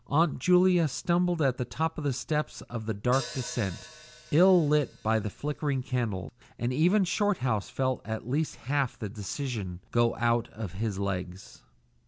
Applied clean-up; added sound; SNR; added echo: none; Hi-hat; 18 dB; none.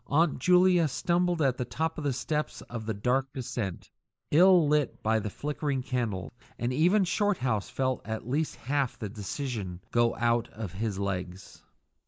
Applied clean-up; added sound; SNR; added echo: neural mask model Resemble Enhance denoiser.